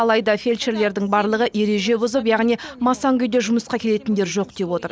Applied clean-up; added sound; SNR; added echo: none; none; none; none.